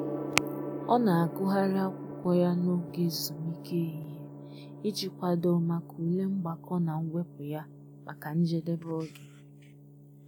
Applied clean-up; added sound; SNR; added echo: none; Gong; 11 dB; none.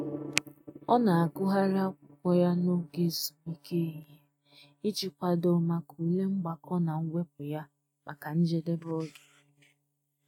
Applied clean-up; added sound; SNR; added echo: neural mask model RNNoise.